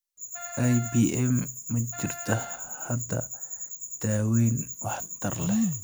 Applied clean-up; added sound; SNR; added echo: none; Wind instrument, woodwind instrument; 16 dB; none.